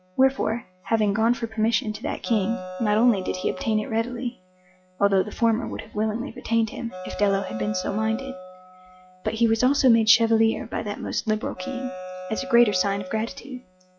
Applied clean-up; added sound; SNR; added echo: classical method log-MMSE.